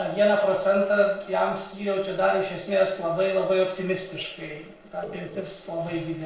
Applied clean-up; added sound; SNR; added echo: neural separator model SepFormer DNS4.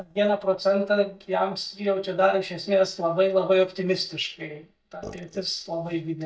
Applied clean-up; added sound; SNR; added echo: neural mask model DeepFilterNet 3.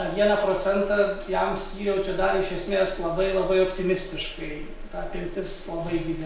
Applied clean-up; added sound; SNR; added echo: none; none; none; none.